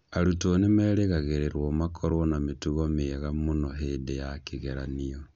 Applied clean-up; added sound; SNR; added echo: none; none; none; none.